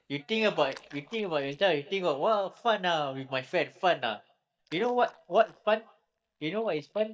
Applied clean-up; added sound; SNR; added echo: neural mask model DeepFilterNet 3.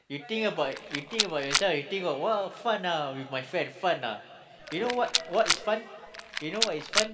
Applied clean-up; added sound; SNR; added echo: none; Rattle; 1 dB; reverberation time 2.2 s.